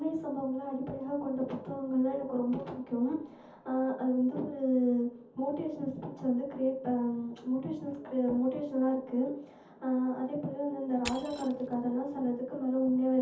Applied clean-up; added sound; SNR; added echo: none; Crushing; 15 dB; reverberation time 0.5 s.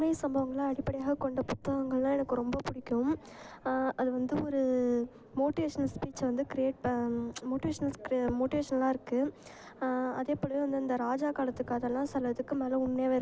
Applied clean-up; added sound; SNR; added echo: none; none; none; none.